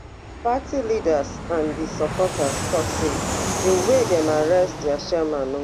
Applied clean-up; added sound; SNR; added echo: none; Fixed-wing aircraft, airplane; 5 dB; none.